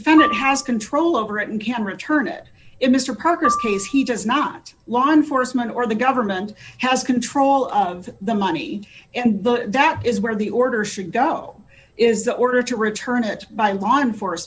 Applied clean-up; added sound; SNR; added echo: none; Marimba, xylophone; 9 dB; none.